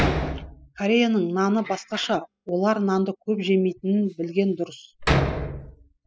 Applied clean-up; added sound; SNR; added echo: classical method spectral subtraction.